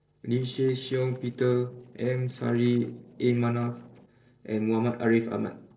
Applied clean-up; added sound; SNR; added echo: neural separator model SepFormer DNS4.